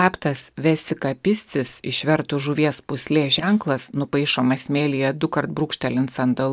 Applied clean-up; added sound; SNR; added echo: neural mask model DeepFilterNet 3.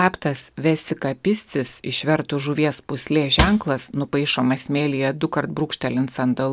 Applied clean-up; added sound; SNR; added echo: none; Cupboard open or close / Drawer open or close; 2 dB; none.